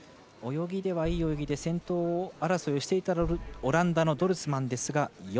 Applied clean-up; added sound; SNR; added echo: none; Boom; 14 dB; none.